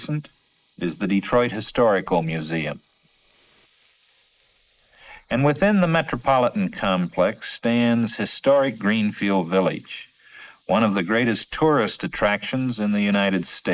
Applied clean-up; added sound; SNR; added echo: neural mask model Resemble Enhance denoiser.